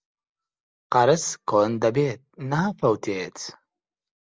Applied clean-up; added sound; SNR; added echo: none; none; none; none.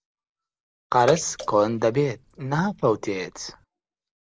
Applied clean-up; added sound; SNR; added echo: none; Bathtub (filling or washing) / Water / Splash, splatter; 13 dB; none.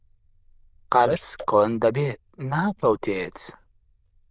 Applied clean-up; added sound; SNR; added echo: neural diffusion model UNIVERSE++.